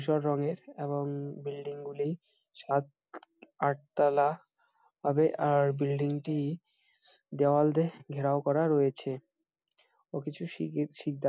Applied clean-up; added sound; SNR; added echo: none; none; none; none.